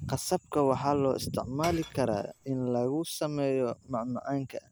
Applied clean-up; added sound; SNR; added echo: none; Shatter / Crushing; 19 dB; none.